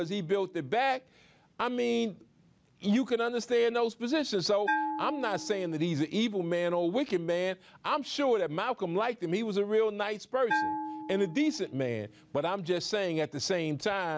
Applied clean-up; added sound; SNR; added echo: none; Bell; 11 dB; none.